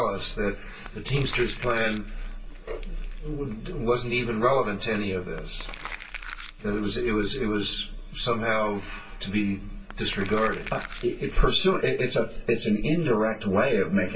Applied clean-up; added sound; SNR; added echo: none; Crumpling, crinkling; 19 dB; reverberation time 0.2 s.